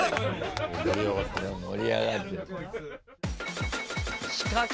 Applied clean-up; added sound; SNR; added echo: none; Walk, footsteps; 20 dB; none.